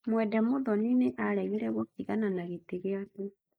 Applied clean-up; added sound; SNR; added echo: neural mask model Resemble Enhance denoiser.